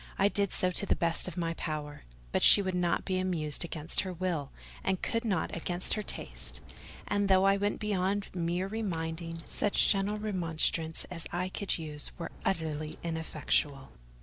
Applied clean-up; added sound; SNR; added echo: none; Crack; 17 dB; none.